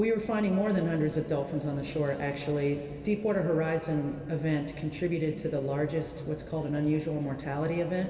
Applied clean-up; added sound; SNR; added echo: none; none; none; reverberation time 2.4 s.